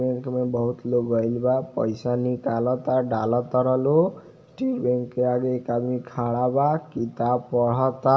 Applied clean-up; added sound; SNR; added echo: none; none; none; reverberation time 1.6 s.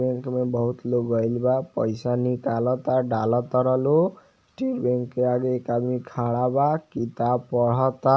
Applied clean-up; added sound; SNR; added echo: none; none; none; none.